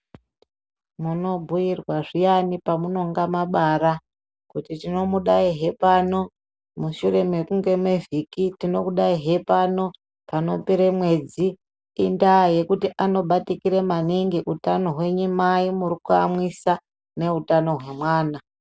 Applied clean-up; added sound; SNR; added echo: none; none; none; none.